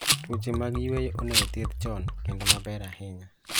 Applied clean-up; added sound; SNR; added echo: none; Liquid + Rattle; -5 dB; none.